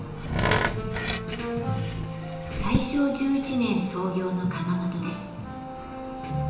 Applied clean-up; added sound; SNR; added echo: none; Tools; 2 dB; reverberation time 1.1 s.